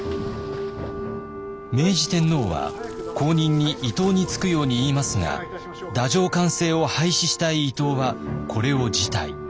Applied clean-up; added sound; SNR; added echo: none; Crumpling, crinkling + Thunder / Rain; 20 dB; none.